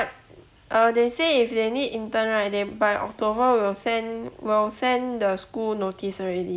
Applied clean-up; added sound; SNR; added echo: none; none; none; none.